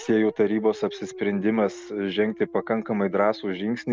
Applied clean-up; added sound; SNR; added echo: none; Dog; 17 dB; none.